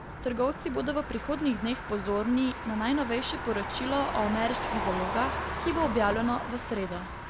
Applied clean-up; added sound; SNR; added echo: none; Motor vehicle (road); 5 dB; none.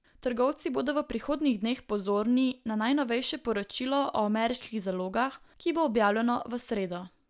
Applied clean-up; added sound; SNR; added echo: none; none; none; none.